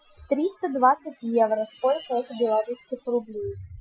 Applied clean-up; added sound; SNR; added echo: classical method Wiener filter.